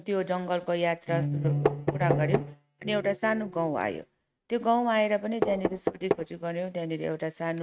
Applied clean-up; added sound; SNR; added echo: neural mask model RNNoise.